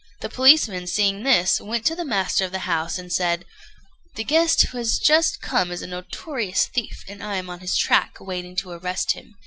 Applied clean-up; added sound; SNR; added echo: none; none; none; none.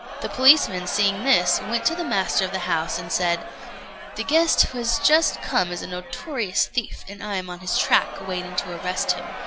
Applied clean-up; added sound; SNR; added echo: none; Crowd; 11 dB; none.